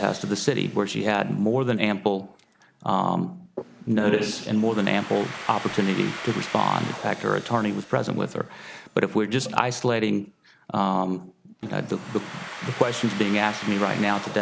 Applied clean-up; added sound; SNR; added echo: none; Domestic sounds, home sounds; 15 dB; none.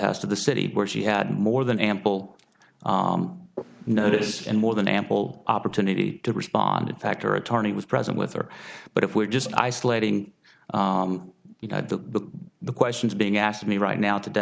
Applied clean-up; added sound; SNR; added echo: none; none; none; none.